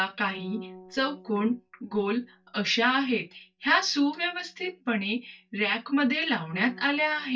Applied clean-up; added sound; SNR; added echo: neural mask model DeepFilterNet 3.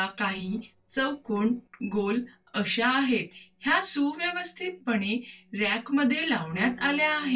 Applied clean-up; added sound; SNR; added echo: neural separator model SepFormer DNS4.